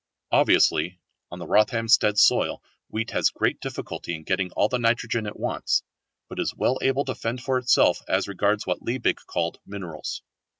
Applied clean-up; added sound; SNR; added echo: none; none; none; none.